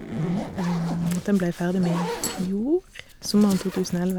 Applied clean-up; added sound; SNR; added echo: none; Zipper (clothing); 8 dB; none.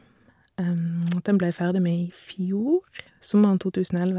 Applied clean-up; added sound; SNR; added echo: none; none; none; none.